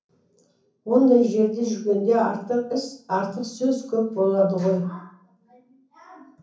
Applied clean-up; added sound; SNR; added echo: none; none; none; reverberation time 0.6 s.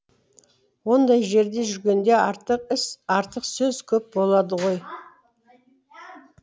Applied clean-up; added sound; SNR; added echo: none; none; none; none.